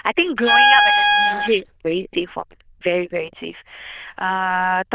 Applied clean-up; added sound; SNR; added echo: neural diffusion model UNIVERSE++.